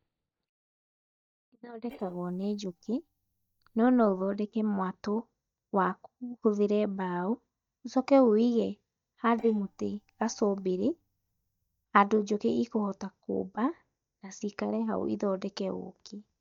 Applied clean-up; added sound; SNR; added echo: neural mask model DeepFilterNet 3.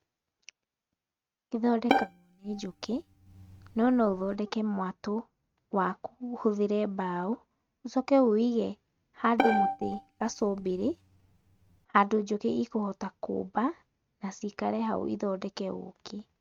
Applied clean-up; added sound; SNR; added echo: neural mask model RNNoise.